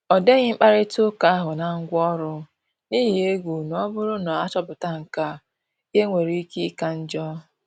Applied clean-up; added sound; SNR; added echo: none; none; none; none.